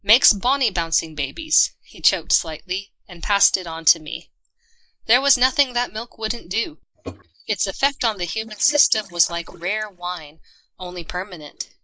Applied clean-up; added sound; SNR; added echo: neural mask model Resemble Enhance denoiser.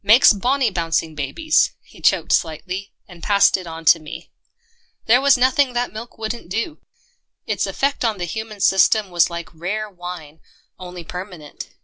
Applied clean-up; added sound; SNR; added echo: none; none; none; none.